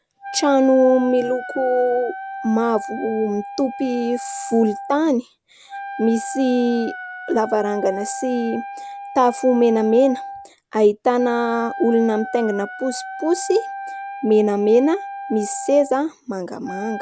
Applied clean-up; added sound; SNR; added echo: none; Wind instrument, woodwind instrument; 12 dB; none.